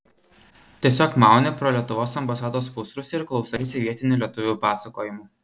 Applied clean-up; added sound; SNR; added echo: neural separator model SepFormer DNS4.